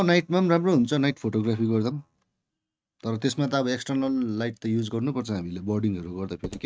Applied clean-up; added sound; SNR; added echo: neural mask model RNNoise.